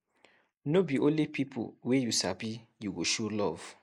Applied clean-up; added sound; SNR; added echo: neural mask model Resemble Enhance denoiser.